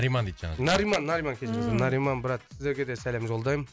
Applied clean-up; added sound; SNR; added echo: none; none; none; none.